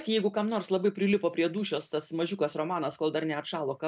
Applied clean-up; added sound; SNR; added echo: none; none; none; none.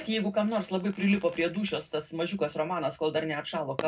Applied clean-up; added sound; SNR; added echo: none; Fireworks; 18 dB; reverberation time 0.3 s.